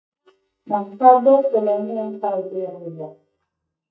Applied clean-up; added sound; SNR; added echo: neural mask model DeepFilterNet 3.